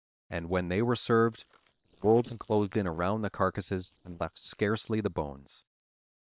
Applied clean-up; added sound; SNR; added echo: neural separator model SepFormer WHAM!.